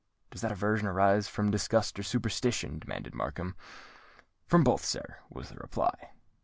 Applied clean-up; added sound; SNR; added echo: none; none; none; none.